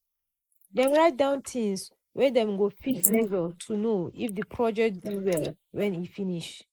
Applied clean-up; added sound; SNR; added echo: neural mask model Resemble Enhance denoiser.